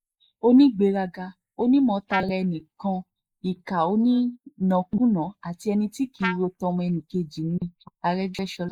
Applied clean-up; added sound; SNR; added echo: neural mask model Resemble Enhance denoiser.